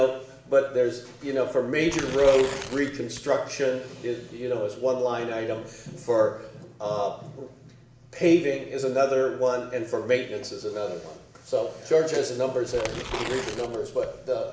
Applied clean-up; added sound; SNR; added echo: none; Tearing; 11 dB; reverberation time 0.8 s.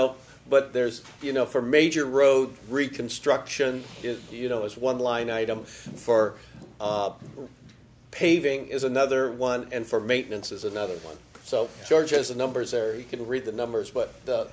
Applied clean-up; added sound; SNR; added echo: none; none; none; none.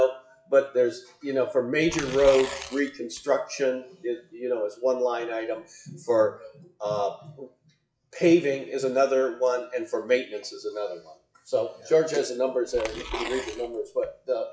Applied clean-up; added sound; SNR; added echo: classical method WPE with log-MMSE.